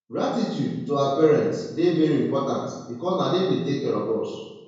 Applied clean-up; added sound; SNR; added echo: none; none; none; reverberation time 1.0 s.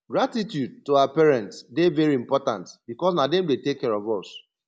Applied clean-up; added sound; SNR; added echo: none; none; none; none.